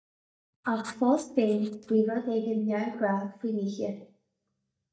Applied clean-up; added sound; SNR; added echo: neural mask model DeepFilterNet 3.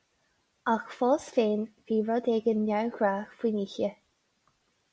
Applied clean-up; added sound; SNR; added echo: none; none; none; none.